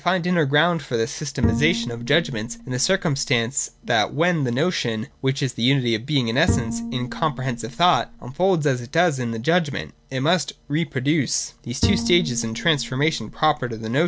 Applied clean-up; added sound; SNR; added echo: none; Bowed string instrument; 6 dB; none.